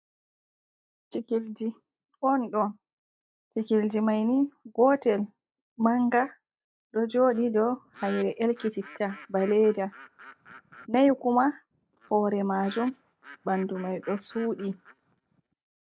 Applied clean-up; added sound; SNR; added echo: neural mask model DeepFilterNet 3.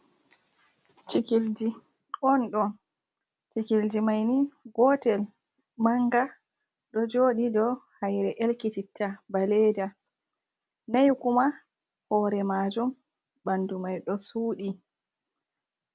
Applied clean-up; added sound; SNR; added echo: none; none; none; none.